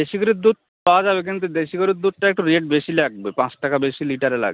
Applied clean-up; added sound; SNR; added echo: none; none; none; none.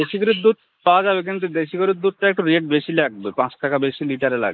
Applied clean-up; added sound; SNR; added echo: neural mask model Resemble Enhance denoiser.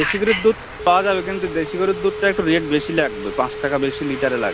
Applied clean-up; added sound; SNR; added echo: none; Telephone; 8 dB; none.